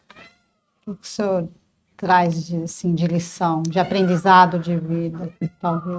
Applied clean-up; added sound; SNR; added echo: neural mask model RNNoise.